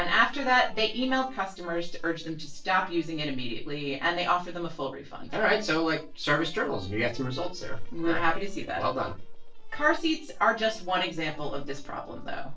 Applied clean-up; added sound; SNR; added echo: neural separator model SepFormer DNS4.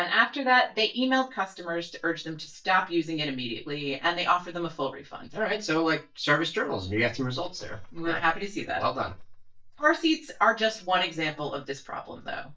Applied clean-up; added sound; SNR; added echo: neural mask model DeepFilterNet 3.